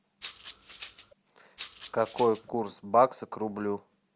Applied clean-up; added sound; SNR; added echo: none; Rattle (instrument); -1 dB; none.